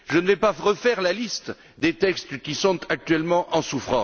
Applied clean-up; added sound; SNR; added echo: none; Dishes, pots, and pans / Chink, clink; 16 dB; none.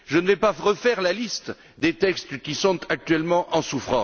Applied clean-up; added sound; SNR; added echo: none; none; none; none.